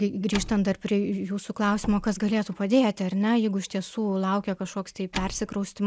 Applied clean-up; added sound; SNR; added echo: none; Slam; 16 dB; none.